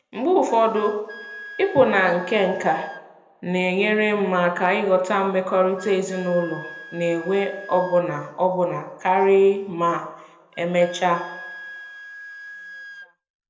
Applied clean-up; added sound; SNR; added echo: none; Wind instrument, woodwind instrument; 19 dB; reverberation time 0.7 s.